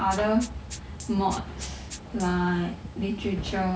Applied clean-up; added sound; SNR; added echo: none; Rattle (instrument); 18 dB; none.